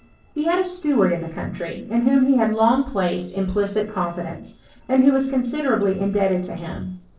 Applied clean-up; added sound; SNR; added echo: neural separator model SepFormer DNS4.